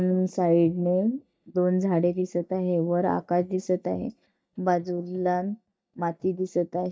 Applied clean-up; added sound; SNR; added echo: neural mask model DeepFilterNet 3.